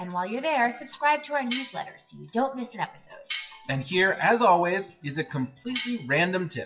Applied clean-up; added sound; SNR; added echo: classical method WPE with log-MMSE.